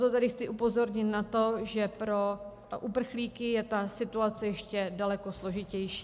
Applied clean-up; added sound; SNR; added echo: none; none; none; none.